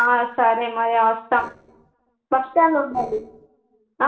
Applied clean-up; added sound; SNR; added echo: neural separator model SepFormer DNS4.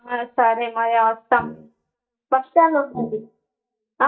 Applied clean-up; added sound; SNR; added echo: neural mask model DeepFilterNet 3.